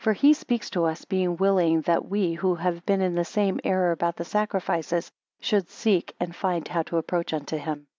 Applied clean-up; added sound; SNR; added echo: none; none; none; none.